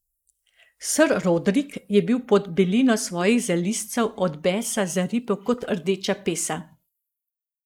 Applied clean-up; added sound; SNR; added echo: neural mask model Resemble Enhance denoiser.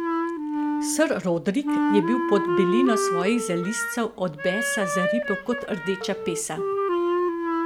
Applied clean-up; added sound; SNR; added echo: none; Wind instrument, woodwind instrument; -1 dB; none.